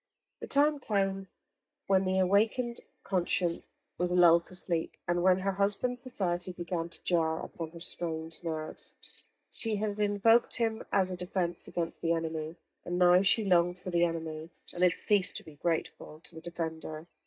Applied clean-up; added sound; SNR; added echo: neural mask model DeepFilterNet 3.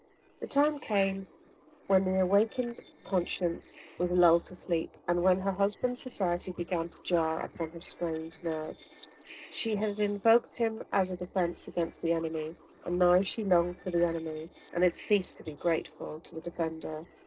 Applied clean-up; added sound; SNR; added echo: neural separator model SepFormer DNS4.